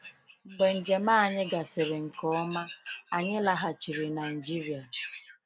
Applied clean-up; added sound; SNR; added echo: none; none; none; none.